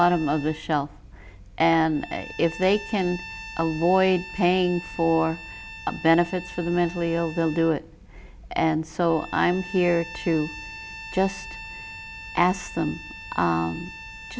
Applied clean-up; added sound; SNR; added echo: none; Bowed string instrument; 15 dB; none.